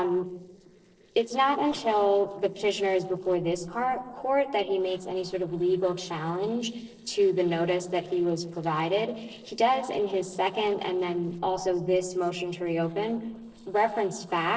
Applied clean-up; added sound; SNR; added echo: neural separator model SepFormer DNS4.